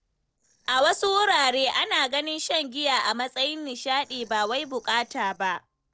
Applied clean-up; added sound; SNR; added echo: neural separator model SepFormer DNS4.